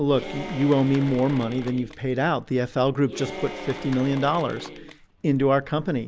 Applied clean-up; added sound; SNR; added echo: none; Applause / Cheering; 14 dB; none.